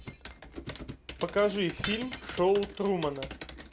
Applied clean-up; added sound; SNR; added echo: none; Shatter + Computer keyboard; 10 dB; none.